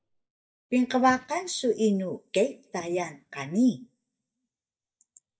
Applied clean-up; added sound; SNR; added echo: neural mask model DeepFilterNet 3.